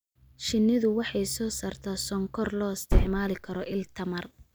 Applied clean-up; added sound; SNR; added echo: none; Gunshot, gunfire; -3 dB; none.